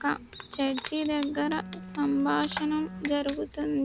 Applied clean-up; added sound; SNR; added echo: none; Crumpling, crinkling + Bowed string instrument; 13 dB; none.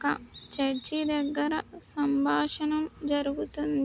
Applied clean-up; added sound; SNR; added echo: none; none; none; none.